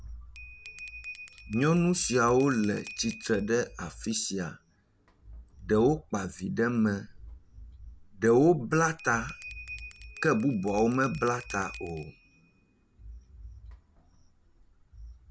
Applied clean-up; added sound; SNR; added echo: none; Bell; 19 dB; none.